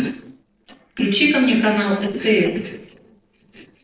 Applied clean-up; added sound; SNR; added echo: neural separator model SepFormer DNS4.